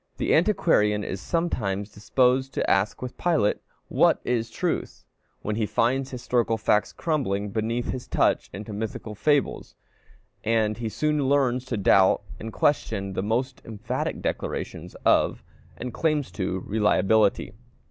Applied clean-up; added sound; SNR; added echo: none; none; none; none.